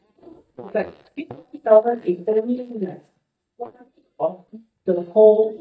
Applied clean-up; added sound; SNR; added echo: neural mask model DeepFilterNet 3.